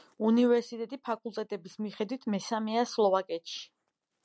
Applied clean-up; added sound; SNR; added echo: none; none; none; none.